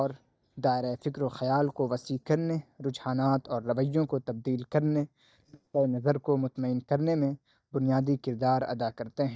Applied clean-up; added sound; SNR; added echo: neural mask model DeepFilterNet 3.